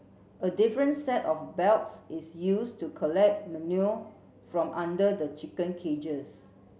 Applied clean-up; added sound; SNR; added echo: none; none; none; none.